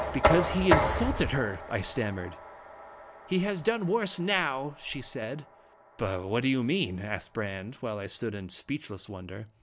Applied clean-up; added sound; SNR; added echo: none; Knock; 4 dB; none.